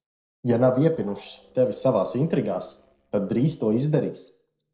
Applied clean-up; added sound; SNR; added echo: neural separator model SepFormer DNS4.